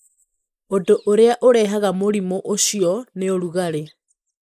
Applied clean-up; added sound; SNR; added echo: neural mask model Resemble Enhance denoiser.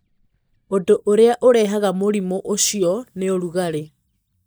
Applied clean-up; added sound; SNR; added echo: neural mask model DeepFilterNet 3.